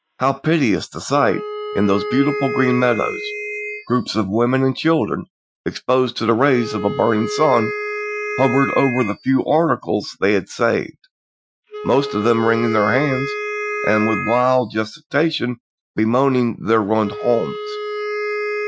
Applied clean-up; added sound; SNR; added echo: classical method Wiener filter.